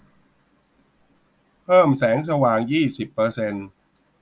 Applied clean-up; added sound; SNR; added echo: none; none; none; none.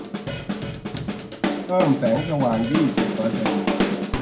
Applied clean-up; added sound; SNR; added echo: none; Drum kit; 1 dB; reverberation time 0.2 s.